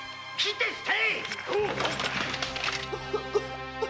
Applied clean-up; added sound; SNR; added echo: none; Cough; 8 dB; none.